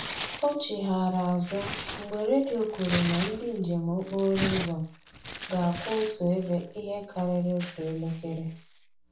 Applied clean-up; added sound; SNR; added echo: none; Tearing; 10 dB; reverberation time 0.4 s.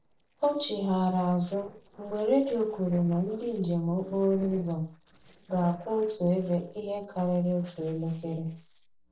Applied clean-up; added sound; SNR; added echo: neural separator model SepFormer DNS4.